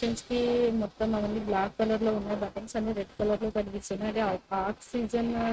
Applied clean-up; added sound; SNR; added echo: neural mask model RNNoise.